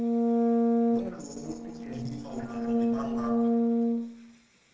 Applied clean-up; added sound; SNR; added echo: neural separator model SepFormer DNS4.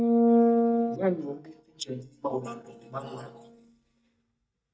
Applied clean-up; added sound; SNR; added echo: neural mask model DeepFilterNet 3.